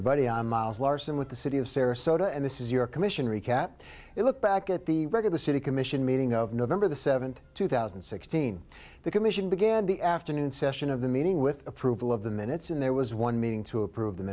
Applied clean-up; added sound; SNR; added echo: none; none; none; none.